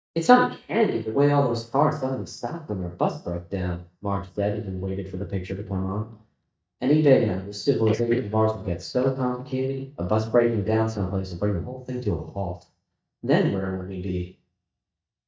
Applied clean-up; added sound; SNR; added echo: neural mask model DeepFilterNet 3.